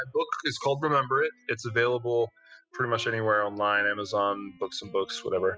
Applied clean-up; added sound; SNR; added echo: classical method spectral subtraction.